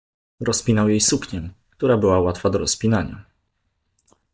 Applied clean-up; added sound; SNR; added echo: neural mask model DeepFilterNet 3.